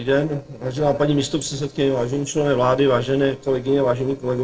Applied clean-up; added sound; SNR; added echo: neural separator model SepFormer DNS4.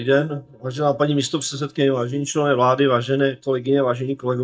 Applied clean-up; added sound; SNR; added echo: neural mask model DeepFilterNet 3.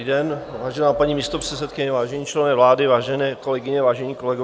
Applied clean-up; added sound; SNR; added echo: none; none; none; none.